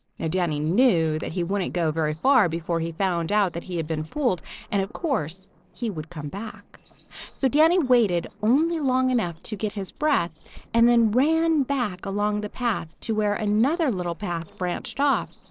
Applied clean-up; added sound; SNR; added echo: neural separator model SepFormer DNS4.